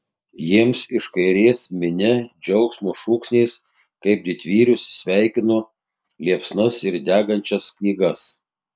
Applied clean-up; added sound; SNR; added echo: none; none; none; none.